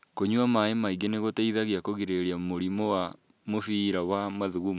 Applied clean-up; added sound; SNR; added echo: none; none; none; none.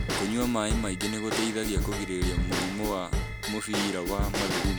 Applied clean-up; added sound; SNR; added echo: none; Bell / Drum / Drum kit; 0 dB; none.